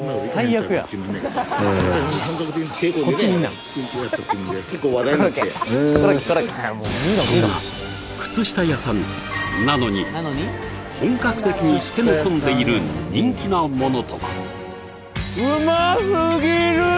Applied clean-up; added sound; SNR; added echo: none; none; none; none.